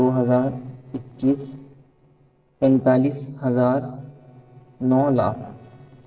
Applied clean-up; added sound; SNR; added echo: neural separator model SepFormer DNS4.